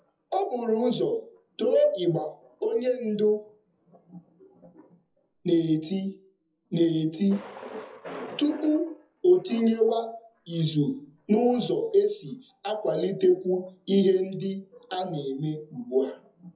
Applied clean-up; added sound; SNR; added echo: classical method WPE with log-MMSE.